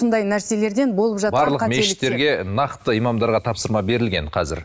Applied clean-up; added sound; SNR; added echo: neural mask model Resemble Enhance denoiser.